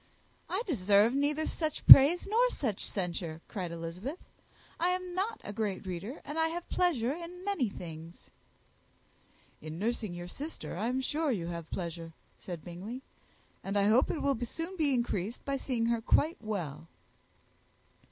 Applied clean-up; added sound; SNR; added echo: none; none; none; none.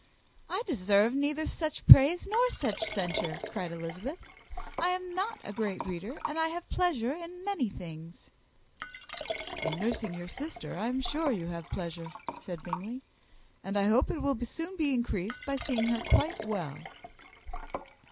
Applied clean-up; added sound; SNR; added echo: none; Liquid; 12 dB; none.